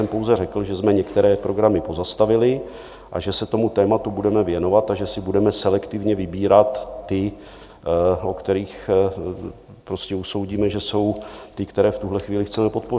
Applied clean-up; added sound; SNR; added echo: none; none; none; none.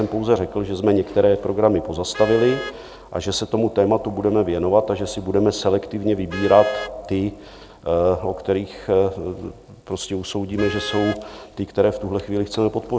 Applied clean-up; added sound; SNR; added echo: none; Vehicle horn, car horn, honking; 17 dB; none.